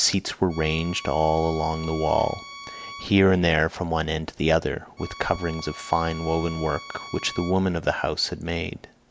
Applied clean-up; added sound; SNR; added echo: none; Bowed string instrument; 16 dB; none.